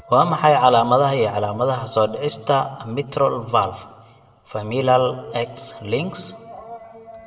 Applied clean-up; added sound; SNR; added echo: none; none; none; reverberation time 0.9 s.